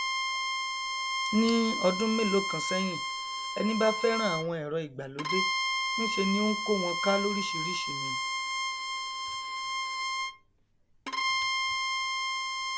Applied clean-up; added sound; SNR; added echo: none; Bowed string instrument; 0 dB; none.